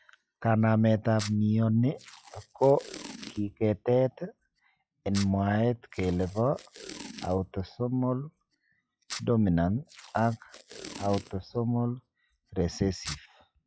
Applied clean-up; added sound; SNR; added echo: classical method log-MMSE.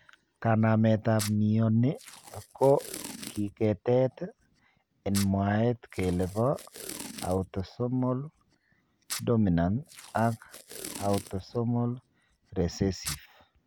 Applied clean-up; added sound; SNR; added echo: none; Packing tape, duct tape; 16 dB; none.